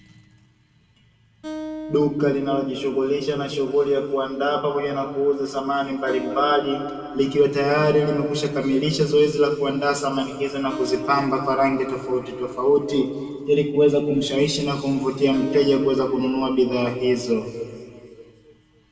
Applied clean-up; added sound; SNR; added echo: none; Acoustic guitar; 17 dB; reverberation time 2.2 s.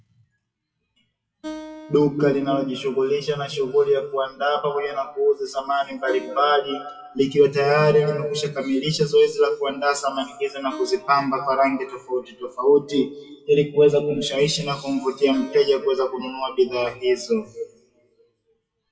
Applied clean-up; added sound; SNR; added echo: classical method WPE with log-MMSE.